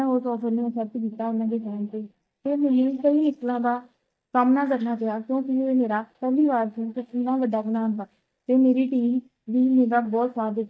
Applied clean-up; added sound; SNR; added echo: neural mask model DeepFilterNet 3.